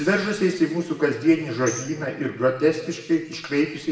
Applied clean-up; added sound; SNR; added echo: none; Tambourine; 17 dB; reverberation time 1.2 s.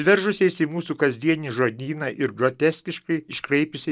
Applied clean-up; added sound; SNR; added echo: none; none; none; none.